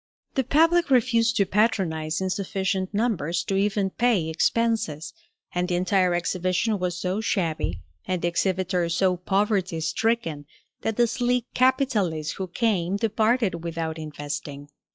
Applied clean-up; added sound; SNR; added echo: classical method log-MMSE.